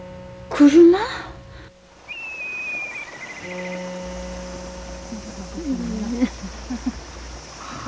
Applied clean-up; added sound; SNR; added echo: none; Bowed string instrument; 17 dB; none.